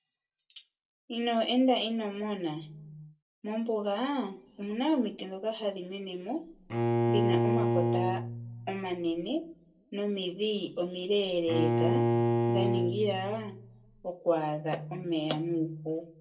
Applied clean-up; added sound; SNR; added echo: none; Bowed string instrument; -3 dB; reverberation time 0.2 s.